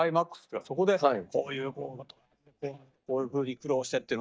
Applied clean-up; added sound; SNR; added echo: neural mask model DeepFilterNet 3.